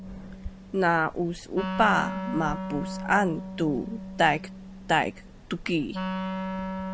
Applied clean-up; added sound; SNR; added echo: none; Wind instrument, woodwind instrument; 7 dB; none.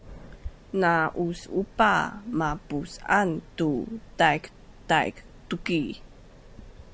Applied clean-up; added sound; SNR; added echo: none; none; none; none.